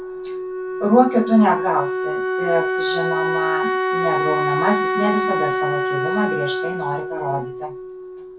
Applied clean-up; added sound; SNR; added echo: none; Wind instrument, woodwind instrument; 0 dB; reverberation time 0.3 s.